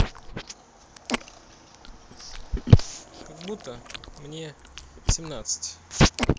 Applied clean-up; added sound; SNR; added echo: none; Chewing, mastication; -3 dB; none.